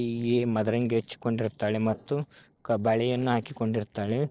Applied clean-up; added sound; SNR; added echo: neural separator model SepFormer DNS4.